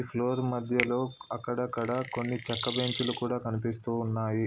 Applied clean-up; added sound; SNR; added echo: none; Chirp, tweet + Finger snapping; 7 dB; none.